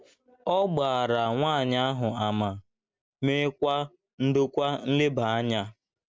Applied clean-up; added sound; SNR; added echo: none; none; none; none.